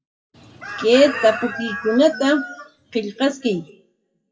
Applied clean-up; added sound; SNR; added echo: classical method WPE with log-MMSE.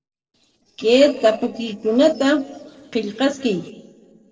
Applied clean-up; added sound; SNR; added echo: neural separator model SepFormer DNS4.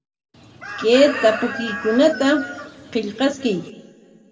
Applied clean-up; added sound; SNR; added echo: none; Chicken, rooster; 11 dB; reverberation time 1.4 s.